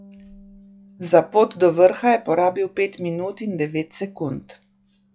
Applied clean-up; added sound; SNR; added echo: classical method log-MMSE.